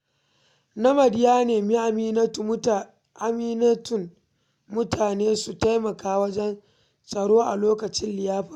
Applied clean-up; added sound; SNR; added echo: none; none; none; none.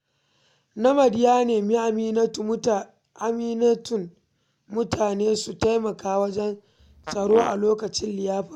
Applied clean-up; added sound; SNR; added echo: none; Fart; 12 dB; none.